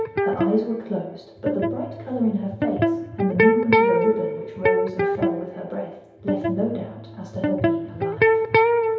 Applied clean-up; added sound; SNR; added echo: none; Electric guitar; -4 dB; reverberation time 0.8 s.